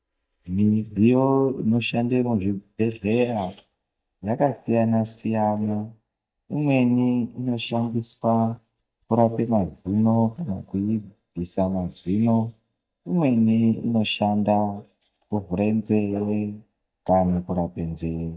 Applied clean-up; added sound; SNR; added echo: neural mask model DeepFilterNet 3.